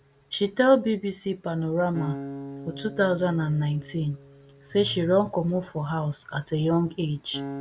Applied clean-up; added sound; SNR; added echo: none; Acoustic guitar; 16 dB; none.